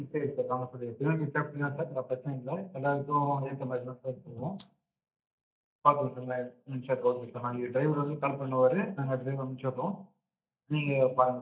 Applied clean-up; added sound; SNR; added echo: neural mask model DeepFilterNet 3.